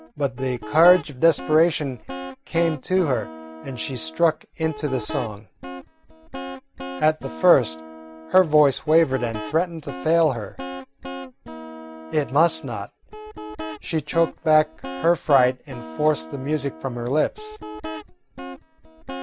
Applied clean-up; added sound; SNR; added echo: none; Guitar; 12 dB; none.